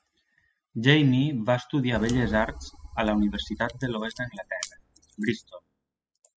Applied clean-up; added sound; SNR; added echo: classical method spectral subtraction.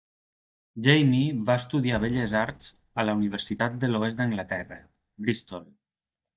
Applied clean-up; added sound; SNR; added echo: neural mask model DeepFilterNet 3.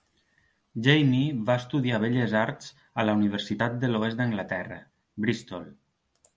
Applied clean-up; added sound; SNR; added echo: none; none; none; none.